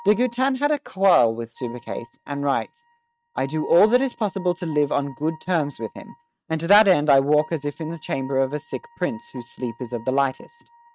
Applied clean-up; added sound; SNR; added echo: neural mask model RNNoise.